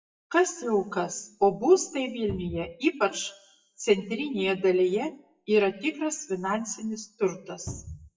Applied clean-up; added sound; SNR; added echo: classical method WPE with log-MMSE.